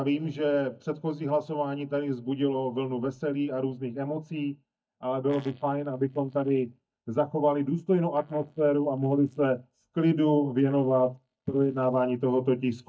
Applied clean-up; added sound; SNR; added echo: neural mask model DeepFilterNet 3.